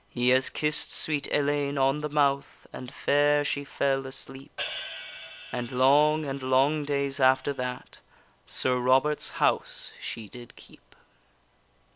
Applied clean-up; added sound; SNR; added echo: none; Hi-hat; 14 dB; none.